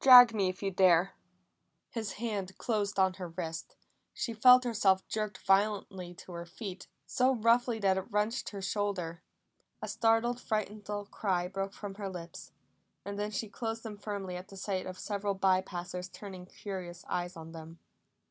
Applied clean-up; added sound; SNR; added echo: none; none; none; none.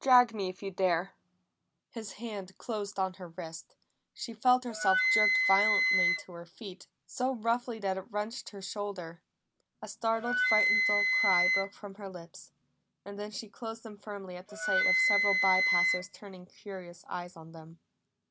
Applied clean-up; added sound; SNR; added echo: none; Wind instrument, woodwind instrument; -3 dB; none.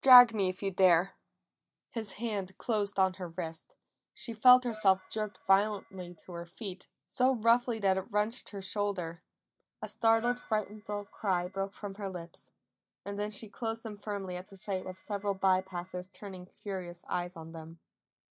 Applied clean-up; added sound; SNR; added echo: neural mask model DeepFilterNet 3.